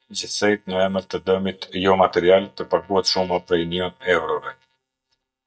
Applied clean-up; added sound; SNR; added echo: neural mask model DeepFilterNet 3.